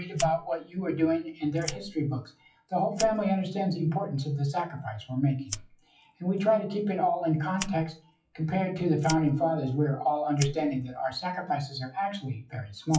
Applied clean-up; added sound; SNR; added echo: classical method WPE with log-MMSE.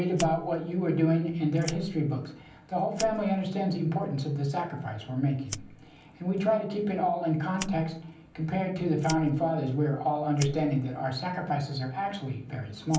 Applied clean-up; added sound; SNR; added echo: none; Fire; 18 dB; reverberation time 0.6 s.